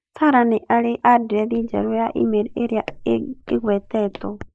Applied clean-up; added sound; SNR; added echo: neural mask model Resemble Enhance denoiser.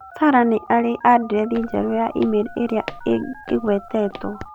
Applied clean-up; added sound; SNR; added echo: none; Telephone + Walk, footsteps; 17 dB; none.